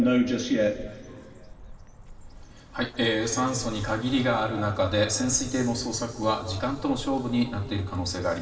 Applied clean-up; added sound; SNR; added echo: none; Bird; 18 dB; reverberation time 2.2 s.